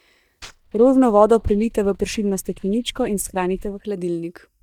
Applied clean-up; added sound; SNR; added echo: neural mask model DeepFilterNet 3.